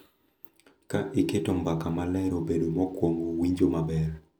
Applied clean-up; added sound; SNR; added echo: none; none; none; none.